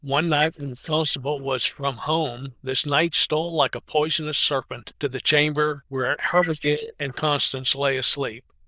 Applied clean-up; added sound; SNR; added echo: neural diffusion model UNIVERSE++.